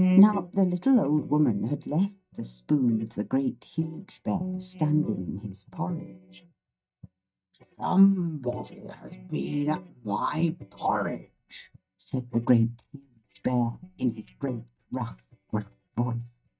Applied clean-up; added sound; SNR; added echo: neural mask model DeepFilterNet 3.